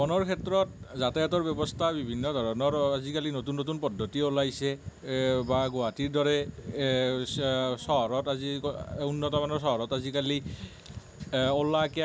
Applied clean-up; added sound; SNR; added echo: none; none; none; none.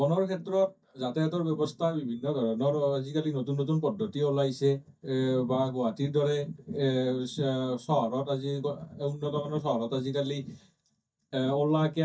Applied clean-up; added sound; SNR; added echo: neural mask model DeepFilterNet 3.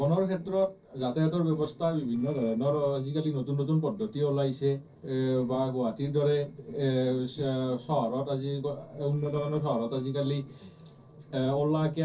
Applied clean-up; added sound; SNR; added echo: neural separator model SepFormer DNS4.